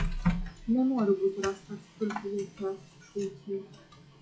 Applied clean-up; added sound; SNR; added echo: classical method log-MMSE.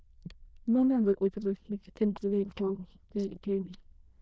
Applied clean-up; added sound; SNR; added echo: neural diffusion model UNIVERSE++.